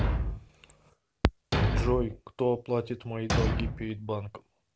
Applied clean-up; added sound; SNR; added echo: none; Thump, thud; -1 dB; none.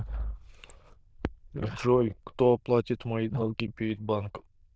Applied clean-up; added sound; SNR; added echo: neural diffusion model UNIVERSE++.